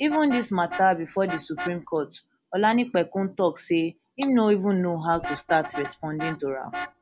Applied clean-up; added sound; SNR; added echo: none; Vehicle horn, car horn, honking; 13 dB; none.